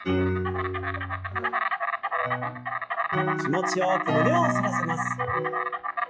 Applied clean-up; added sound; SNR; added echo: classical method log-MMSE.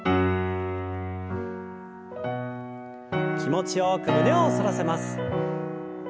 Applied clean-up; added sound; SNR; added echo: none; none; none; none.